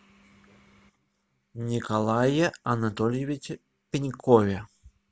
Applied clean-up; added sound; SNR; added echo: none; none; none; none.